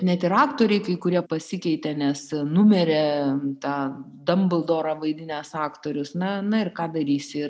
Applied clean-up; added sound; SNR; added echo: none; none; none; none.